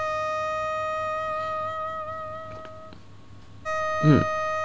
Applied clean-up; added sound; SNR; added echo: none; Wind instrument, woodwind instrument; -1 dB; none.